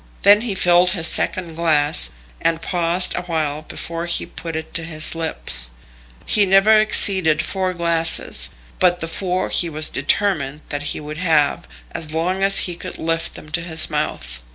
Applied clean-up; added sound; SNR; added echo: none; none; none; none.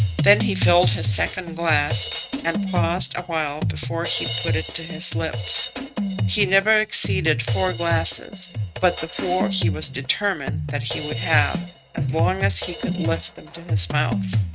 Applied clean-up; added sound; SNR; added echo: neural mask model RNNoise.